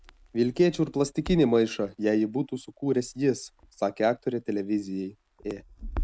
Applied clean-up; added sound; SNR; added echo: none; Crackle; 15 dB; none.